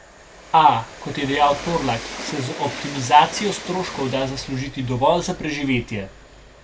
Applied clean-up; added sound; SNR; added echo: none; Train; 14 dB; none.